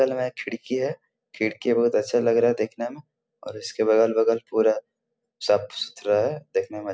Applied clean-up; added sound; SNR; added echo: none; none; none; none.